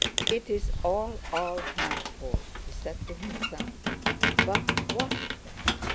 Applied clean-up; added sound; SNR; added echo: none; Squeak; -5 dB; none.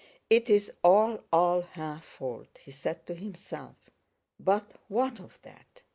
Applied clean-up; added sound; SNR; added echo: none; none; none; none.